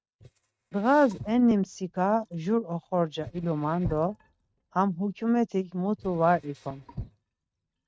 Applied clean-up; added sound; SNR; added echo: neural mask model RNNoise.